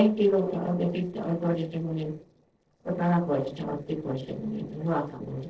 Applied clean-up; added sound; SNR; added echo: neural separator model SepFormer DNS4.